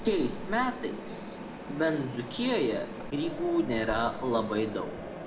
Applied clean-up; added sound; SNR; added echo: none; Mechanisms; 8 dB; reverberation time 0.7 s.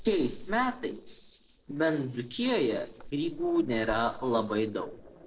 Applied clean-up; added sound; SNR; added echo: neural separator model SepFormer DNS4.